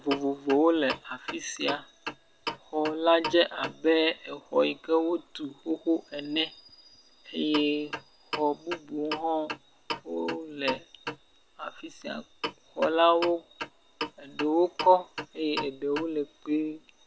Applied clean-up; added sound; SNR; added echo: none; Clock; 10 dB; none.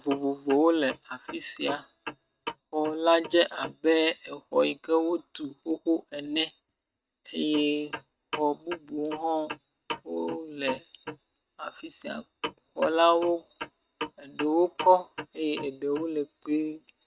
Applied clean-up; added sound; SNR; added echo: neural mask model RNNoise.